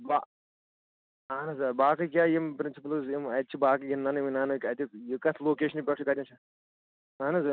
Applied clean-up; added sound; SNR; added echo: none; none; none; none.